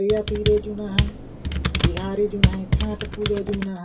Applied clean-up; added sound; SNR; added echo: none; Computer keyboard; -2 dB; reverberation time 0.2 s.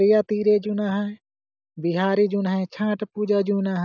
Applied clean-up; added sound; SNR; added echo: none; none; none; none.